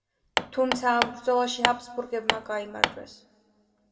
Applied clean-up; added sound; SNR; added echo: none; Hammer; 1 dB; reverberation time 1.4 s.